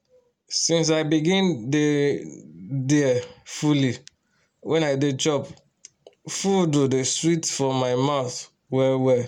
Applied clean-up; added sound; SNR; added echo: none; none; none; none.